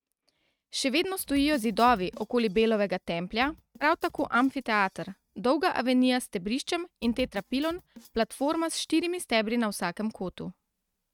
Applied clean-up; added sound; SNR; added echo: neural mask model RNNoise.